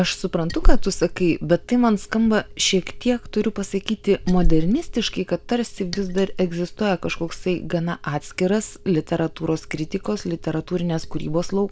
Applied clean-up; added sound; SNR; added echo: none; Liquid; 3 dB; none.